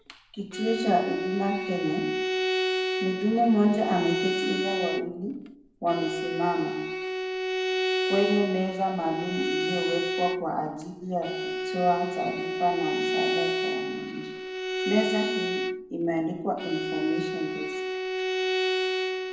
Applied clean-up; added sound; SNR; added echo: none; Bowed string instrument; 1 dB; reverberation time 0.7 s.